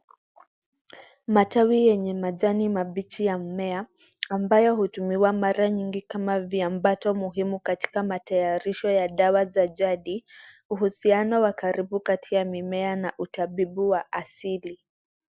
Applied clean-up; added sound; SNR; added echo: none; none; none; none.